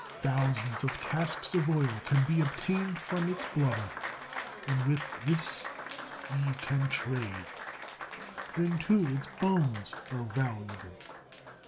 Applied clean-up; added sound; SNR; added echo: none; Applause; 10 dB; none.